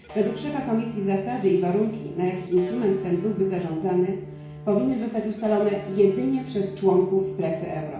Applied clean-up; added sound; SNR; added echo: none; Electric guitar; 15 dB; reverberation time 0.6 s.